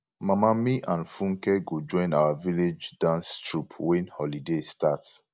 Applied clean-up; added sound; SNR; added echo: none; none; none; none.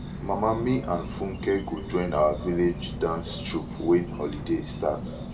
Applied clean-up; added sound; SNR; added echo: none; Insect; 8 dB; reverberation time 1.6 s.